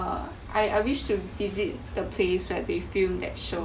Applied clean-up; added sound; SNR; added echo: none; none; none; none.